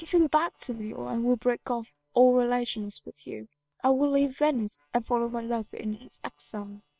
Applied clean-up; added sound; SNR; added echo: neural separator model SepFormer WHAM!.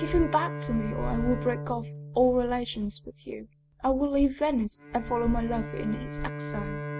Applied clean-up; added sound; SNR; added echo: none; Bowed string instrument; 9 dB; none.